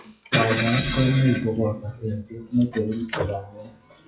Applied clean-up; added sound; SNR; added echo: classical method WPE with log-MMSE.